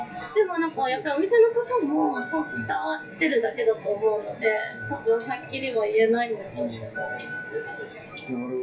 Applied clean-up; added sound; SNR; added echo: classical method WPE with log-MMSE.